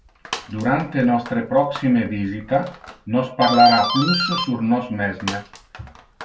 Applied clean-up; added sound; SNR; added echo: none; Doorbell; 9 dB; reverberation time 0.1 s.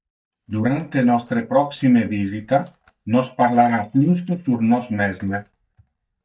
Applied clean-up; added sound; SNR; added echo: neural mask model DeepFilterNet 3.